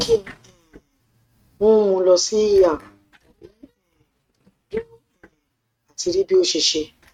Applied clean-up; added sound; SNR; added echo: neural mask model RNNoise.